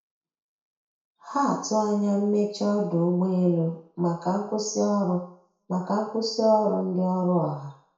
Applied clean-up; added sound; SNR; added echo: none; none; none; reverberation time 0.6 s.